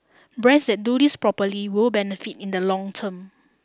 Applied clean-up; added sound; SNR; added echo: none; none; none; none.